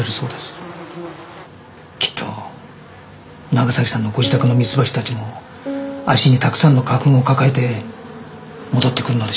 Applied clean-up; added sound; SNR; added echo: none; Piano; 8 dB; none.